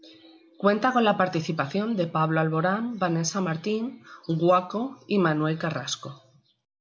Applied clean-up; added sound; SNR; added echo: none; none; none; none.